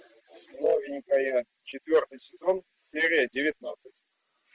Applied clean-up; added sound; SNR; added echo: none; none; none; none.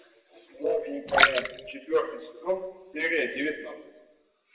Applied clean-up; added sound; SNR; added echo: none; Splash, splatter; -3 dB; reverberation time 1.0 s.